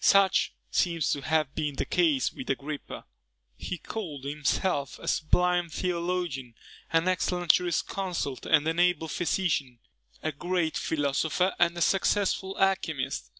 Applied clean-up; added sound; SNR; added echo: none; none; none; none.